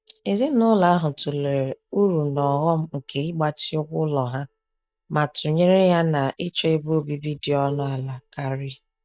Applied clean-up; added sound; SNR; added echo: neural mask model DeepFilterNet 3.